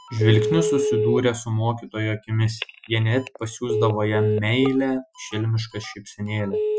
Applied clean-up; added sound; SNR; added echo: classical method Wiener filter.